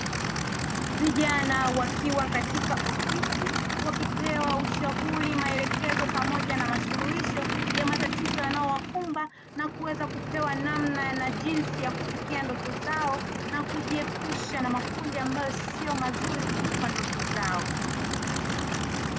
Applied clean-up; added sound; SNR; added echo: none; Idling / Aircraft; -2 dB; none.